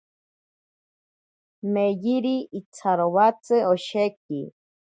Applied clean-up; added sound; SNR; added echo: none; none; none; none.